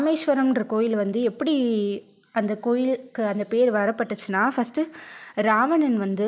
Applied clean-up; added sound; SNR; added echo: none; none; none; none.